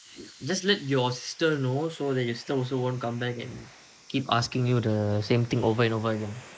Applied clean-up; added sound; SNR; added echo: neural mask model Resemble Enhance denoiser.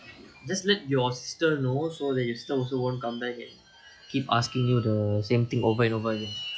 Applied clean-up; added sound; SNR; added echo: classical method log-MMSE.